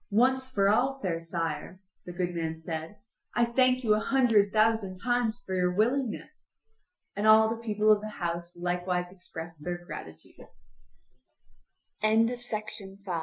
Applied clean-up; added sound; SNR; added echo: classical method Wiener filter.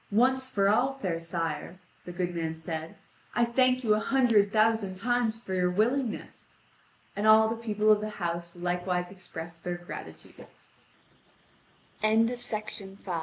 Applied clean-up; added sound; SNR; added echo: none; none; none; none.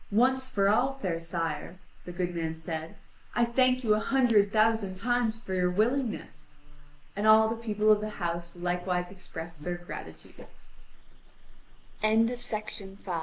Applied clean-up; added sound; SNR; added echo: none; Buzz; 12 dB; none.